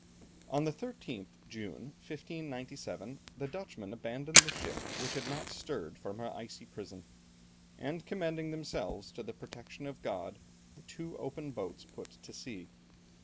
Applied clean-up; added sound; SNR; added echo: none; Fire; -3 dB; none.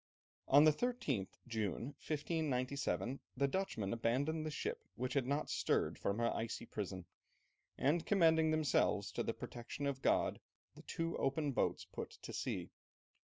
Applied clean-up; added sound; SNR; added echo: none; none; none; none.